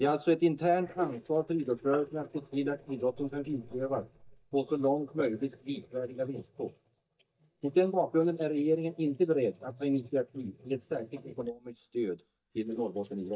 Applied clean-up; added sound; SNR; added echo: neural mask model DeepFilterNet 3.